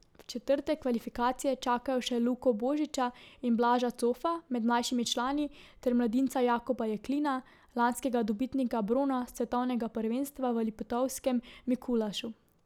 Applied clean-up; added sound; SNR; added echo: none; none; none; none.